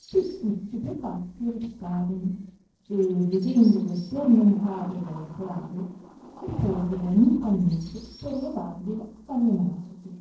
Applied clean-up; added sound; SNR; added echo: neural separator model SepFormer DNS4.